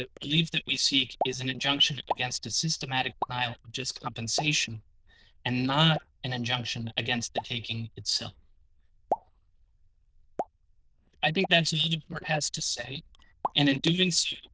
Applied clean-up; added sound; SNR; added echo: neural diffusion model UNIVERSE++.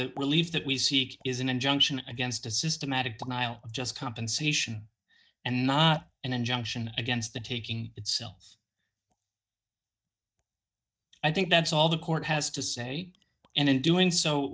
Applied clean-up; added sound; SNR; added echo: neural mask model DeepFilterNet 3.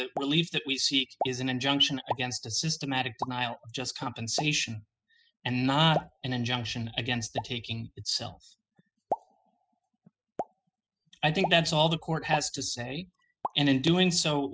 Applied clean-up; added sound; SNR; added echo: classical method spectral subtraction.